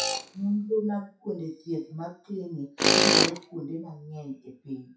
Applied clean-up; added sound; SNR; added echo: classical method WPE with log-MMSE.